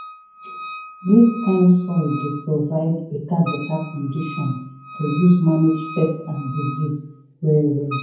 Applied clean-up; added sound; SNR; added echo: none; Wind instrument, woodwind instrument; 16 dB; reverberation time 0.9 s.